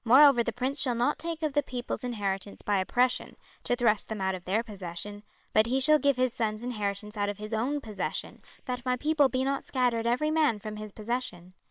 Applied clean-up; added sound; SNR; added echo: neural separator model SepFormer WHAM!.